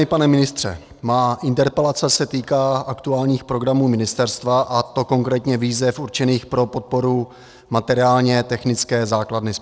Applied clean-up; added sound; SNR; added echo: none; none; none; none.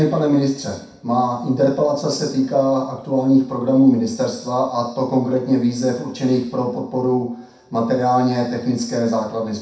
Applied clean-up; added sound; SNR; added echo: none; none; none; reverberation time 0.6 s.